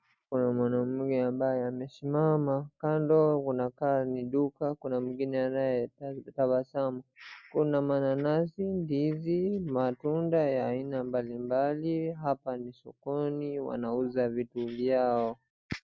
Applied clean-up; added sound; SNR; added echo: none; none; none; none.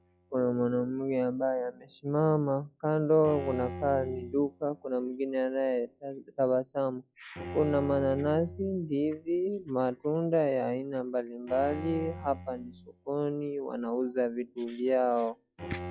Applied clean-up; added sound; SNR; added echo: classical method log-MMSE.